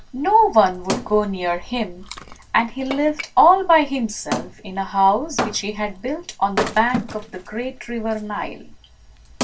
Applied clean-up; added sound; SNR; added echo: none; Wood; 11 dB; reverberation time 0.1 s.